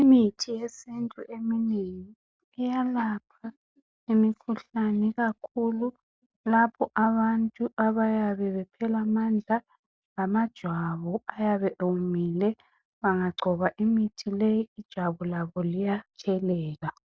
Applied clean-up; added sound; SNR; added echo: none; none; none; none.